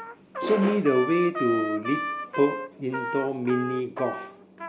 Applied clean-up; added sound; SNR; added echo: none; Trumpet; 7 dB; none.